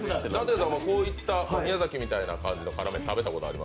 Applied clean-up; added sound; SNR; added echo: none; Bass drum / Drum kit; 20 dB; none.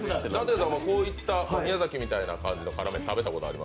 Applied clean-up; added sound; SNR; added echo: none; none; none; none.